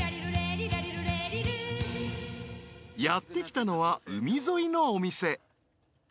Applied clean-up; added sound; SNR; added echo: none; none; none; none.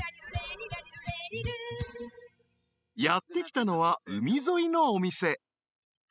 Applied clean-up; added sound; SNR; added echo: classical method spectral subtraction.